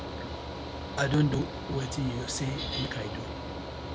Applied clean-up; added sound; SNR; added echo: none; Mechanical fan; 4 dB; none.